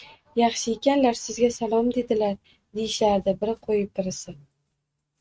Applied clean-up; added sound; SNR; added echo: neural mask model RNNoise.